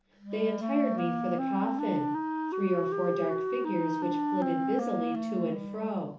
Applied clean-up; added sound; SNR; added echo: none; Wind instrument, woodwind instrument; -1 dB; reverberation time 1.2 s.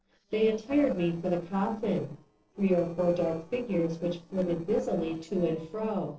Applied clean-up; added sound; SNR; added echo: neural separator model SepFormer DNS4.